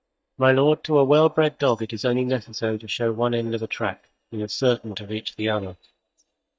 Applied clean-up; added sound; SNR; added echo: neural mask model DeepFilterNet 3.